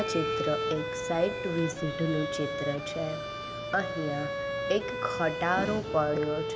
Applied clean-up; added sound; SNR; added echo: none; Bowed string instrument; 3 dB; none.